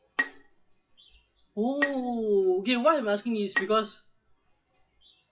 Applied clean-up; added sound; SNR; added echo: classical method WPE with log-MMSE.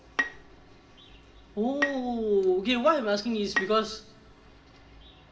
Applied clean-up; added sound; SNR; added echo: none; Bowed string instrument; 8 dB; reverberation time 1.0 s.